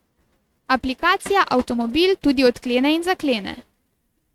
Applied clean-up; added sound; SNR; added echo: neural mask model RNNoise.